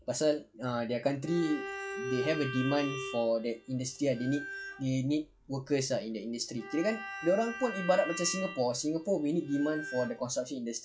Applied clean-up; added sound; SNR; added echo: classical method log-MMSE.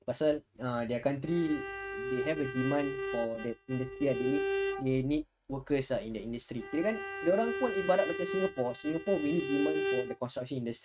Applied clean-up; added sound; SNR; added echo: neural mask model RNNoise.